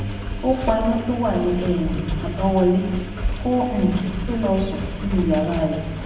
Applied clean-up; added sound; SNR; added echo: none; Engine; 6 dB; reverberation time 1.1 s.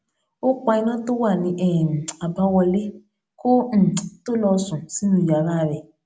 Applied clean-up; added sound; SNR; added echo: none; none; none; none.